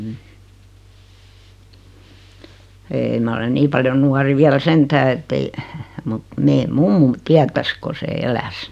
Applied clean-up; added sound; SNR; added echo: none; none; none; none.